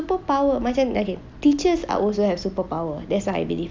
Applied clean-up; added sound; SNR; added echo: none; none; none; none.